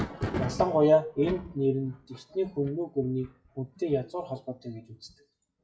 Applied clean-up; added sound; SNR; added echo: classical method WPE with log-MMSE.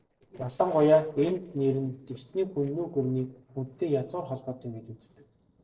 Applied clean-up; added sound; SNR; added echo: neural separator model SepFormer DNS4.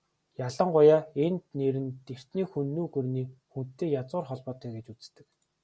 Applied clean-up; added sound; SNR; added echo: none; none; none; none.